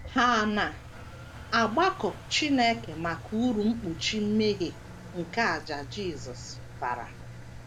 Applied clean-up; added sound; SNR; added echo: none; Engine; 13 dB; none.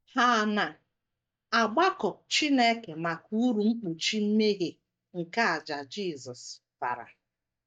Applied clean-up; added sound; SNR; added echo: neural mask model DeepFilterNet 3.